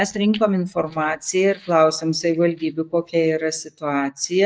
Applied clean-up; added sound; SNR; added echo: neural mask model DeepFilterNet 3.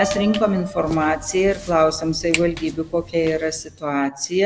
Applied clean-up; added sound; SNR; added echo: none; Piano + Walk, footsteps; 11 dB; none.